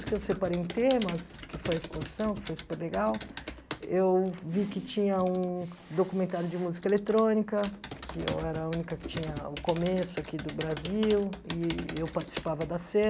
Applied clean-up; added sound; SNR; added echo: none; Computer keyboard; 12 dB; none.